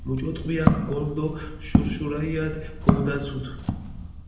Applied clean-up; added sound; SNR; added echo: none; Walk, footsteps; -3 dB; reverberation time 0.8 s.